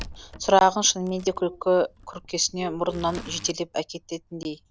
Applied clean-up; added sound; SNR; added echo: none; Zipper (clothing) + Wood; 19 dB; none.